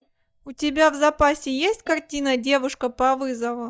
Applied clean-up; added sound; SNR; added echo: neural mask model DeepFilterNet 3.